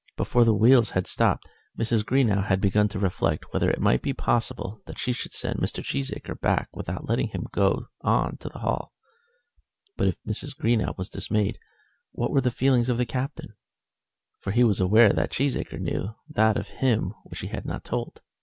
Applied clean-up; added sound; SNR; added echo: none; none; none; none.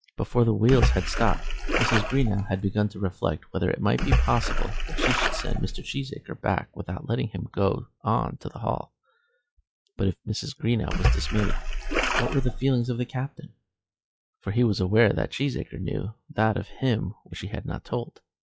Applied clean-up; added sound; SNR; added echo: classical method log-MMSE.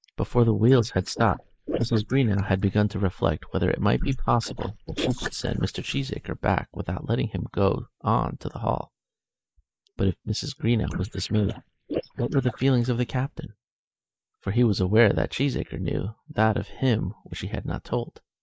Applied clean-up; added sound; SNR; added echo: neural mask model Resemble Enhance denoiser.